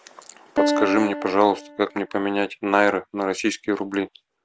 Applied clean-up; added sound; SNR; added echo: none; Piano; 6 dB; none.